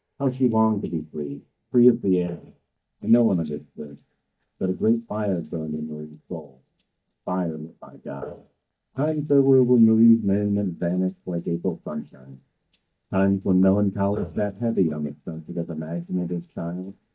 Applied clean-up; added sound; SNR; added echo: neural mask model DeepFilterNet 3.